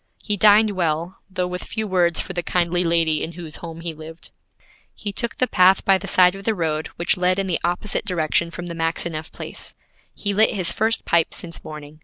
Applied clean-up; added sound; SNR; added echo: none; none; none; none.